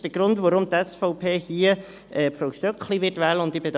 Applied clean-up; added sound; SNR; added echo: none; none; none; none.